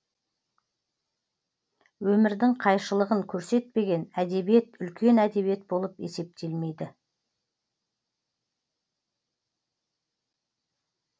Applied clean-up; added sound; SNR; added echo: none; none; none; none.